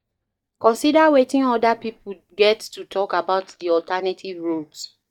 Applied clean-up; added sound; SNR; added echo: neural mask model DeepFilterNet 3.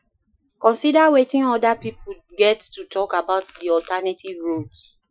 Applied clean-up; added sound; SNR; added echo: classical method Wiener filter.